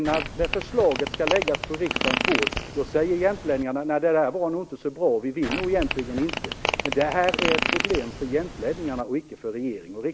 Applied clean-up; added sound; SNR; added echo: none; Fart; 4 dB; none.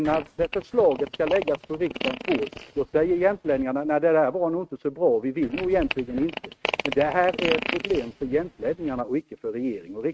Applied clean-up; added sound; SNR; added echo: neural mask model RNNoise.